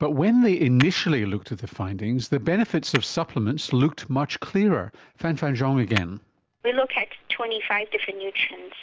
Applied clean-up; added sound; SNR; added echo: none; Tap / Hammer; 14 dB; none.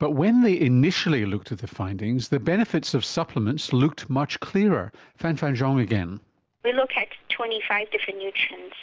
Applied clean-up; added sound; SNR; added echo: none; none; none; none.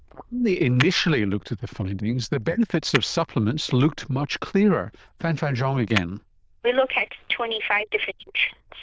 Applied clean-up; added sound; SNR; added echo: neural diffusion model UNIVERSE++.